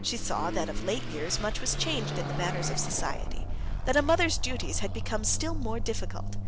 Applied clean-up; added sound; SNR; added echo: none; Car passing by / Accelerating, revving, vroom; -1 dB; none.